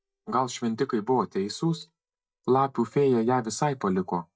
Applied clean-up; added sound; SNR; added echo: neural mask model DeepFilterNet 3.